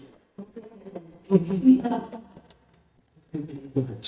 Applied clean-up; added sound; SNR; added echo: neural mask model DeepFilterNet 3.